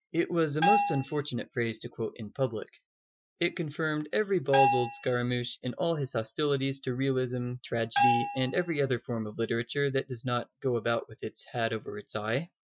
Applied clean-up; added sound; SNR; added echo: classical method Wiener filter.